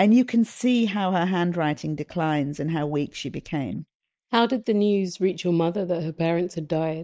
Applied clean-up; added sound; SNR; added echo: neural mask model Resemble Enhance denoiser.